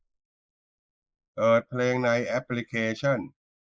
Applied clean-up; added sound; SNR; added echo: neural mask model Resemble Enhance denoiser.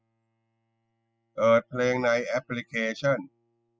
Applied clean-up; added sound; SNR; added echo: classical method spectral subtraction.